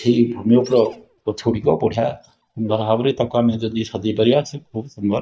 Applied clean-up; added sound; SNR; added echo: neural mask model DeepFilterNet 3.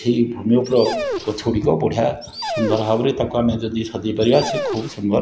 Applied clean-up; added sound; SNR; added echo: none; Dog; 10 dB; none.